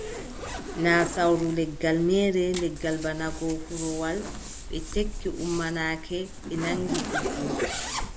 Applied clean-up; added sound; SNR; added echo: none; Zipper (clothing); 6 dB; none.